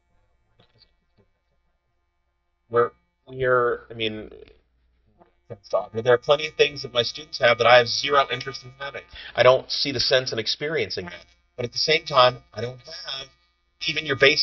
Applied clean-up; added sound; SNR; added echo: neural mask model DeepFilterNet 3.